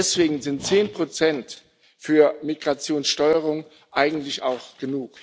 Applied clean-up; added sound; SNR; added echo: none; none; none; none.